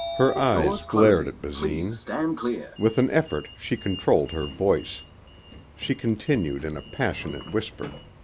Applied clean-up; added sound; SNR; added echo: none; Sliding door; 8 dB; none.